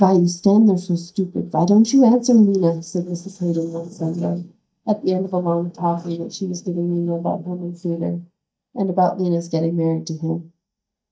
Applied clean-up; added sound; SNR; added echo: neural mask model DeepFilterNet 3.